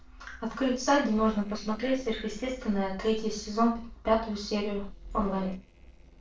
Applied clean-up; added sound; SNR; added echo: neural separator model SepFormer DNS4.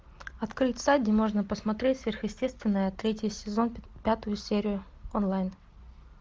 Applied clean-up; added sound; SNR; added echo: none; none; none; none.